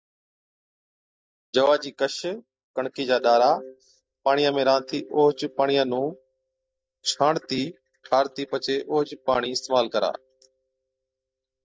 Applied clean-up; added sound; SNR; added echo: neural mask model DeepFilterNet 3.